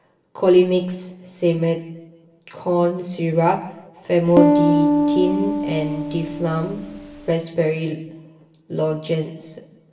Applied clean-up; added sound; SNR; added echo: none; Piano; -2 dB; reverberation time 1.0 s.